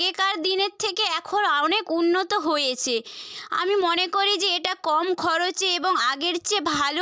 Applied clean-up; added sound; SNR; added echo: none; none; none; none.